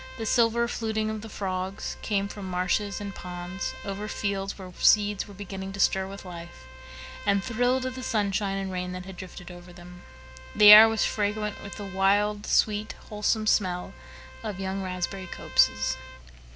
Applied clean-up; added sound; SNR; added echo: none; Trumpet; 18 dB; none.